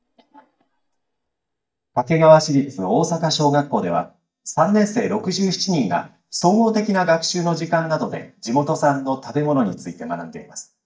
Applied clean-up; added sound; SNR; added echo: neural mask model DeepFilterNet 3.